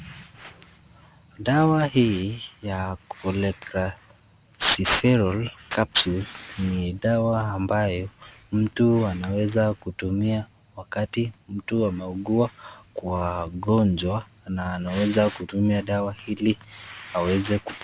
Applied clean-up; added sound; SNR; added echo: none; none; none; none.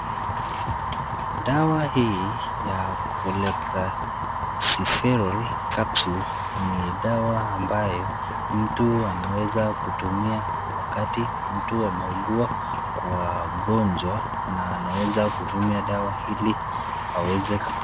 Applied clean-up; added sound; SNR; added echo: none; Fire; 2 dB; none.